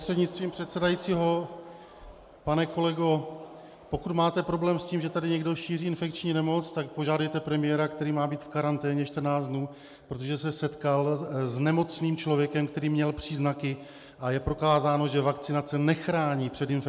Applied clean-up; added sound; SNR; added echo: none; none; none; none.